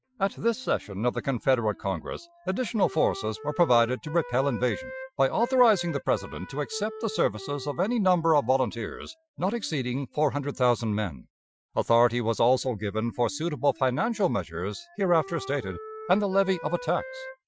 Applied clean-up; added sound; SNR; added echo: classical method Wiener filter.